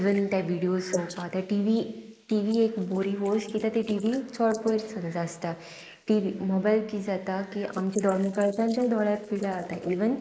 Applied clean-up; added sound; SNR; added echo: neural mask model Resemble Enhance denoiser.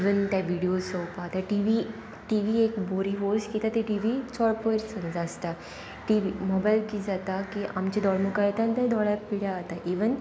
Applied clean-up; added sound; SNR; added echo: none; none; none; none.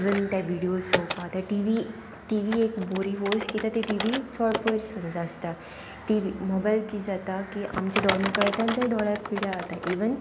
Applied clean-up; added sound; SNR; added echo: none; Typing; 7 dB; none.